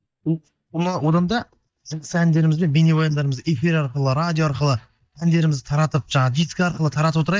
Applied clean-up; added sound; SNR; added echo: neural mask model DeepFilterNet 3.